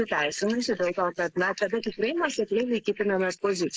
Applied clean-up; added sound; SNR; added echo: neural mask model Resemble Enhance denoiser.